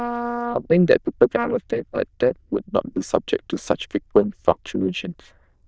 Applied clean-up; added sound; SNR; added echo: neural diffusion model UNIVERSE++.